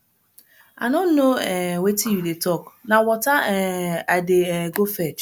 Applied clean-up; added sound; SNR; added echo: none; none; none; none.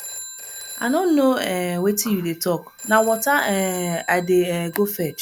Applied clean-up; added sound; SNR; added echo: none; Telephone; 16 dB; none.